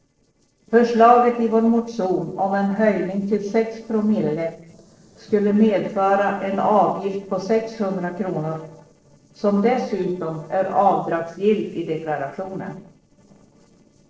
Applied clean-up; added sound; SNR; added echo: neural separator model SepFormer DNS4.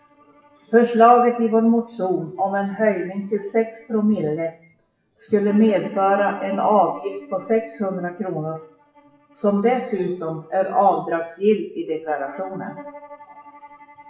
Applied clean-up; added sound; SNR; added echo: classical method WPE with log-MMSE.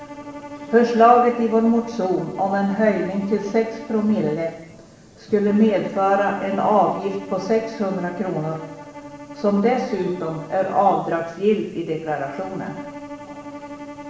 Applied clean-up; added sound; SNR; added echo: none; Bowed string instrument; 16 dB; reverberation time 0.9 s.